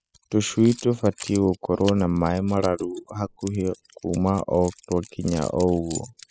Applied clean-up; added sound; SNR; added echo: classical method spectral subtraction.